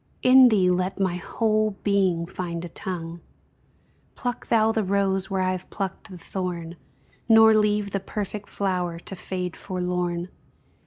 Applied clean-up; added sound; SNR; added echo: none; none; none; none.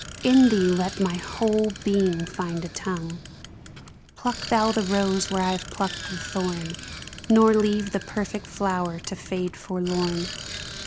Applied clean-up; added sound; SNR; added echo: none; Bicycle; 12 dB; none.